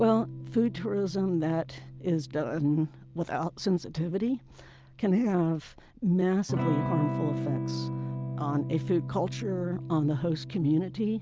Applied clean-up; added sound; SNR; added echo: none; Electric guitar / Strum; 8 dB; none.